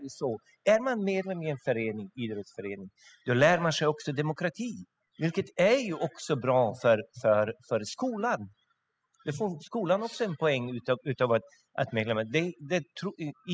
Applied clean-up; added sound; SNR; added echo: classical method spectral subtraction.